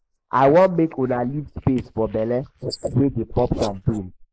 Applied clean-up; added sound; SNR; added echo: neural mask model Resemble Enhance denoiser.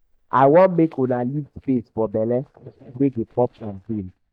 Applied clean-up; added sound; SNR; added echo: neural mask model DeepFilterNet 3.